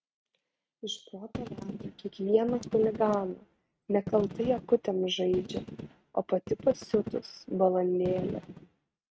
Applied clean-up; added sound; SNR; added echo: neural mask model RNNoise.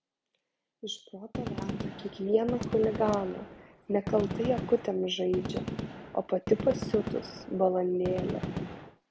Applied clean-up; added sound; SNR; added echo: none; Gunshot, gunfire; 6 dB; none.